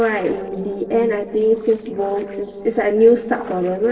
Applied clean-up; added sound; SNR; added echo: neural separator model SepFormer DNS4.